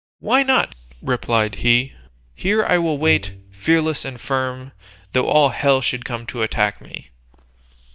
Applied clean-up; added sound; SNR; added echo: neural mask model DeepFilterNet 3.